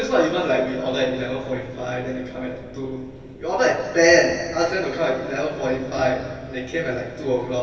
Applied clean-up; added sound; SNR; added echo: none; none; none; reverberation time 2.5 s.